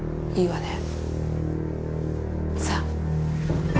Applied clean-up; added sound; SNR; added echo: none; none; none; none.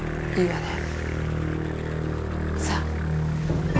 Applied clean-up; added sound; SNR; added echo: none; Bicycle; 14 dB; none.